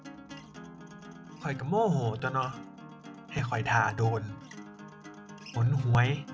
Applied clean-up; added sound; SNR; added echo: none; Acoustic guitar; 15 dB; none.